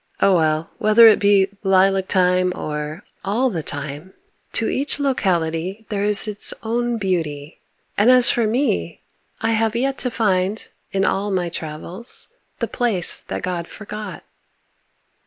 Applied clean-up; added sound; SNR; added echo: none; none; none; none.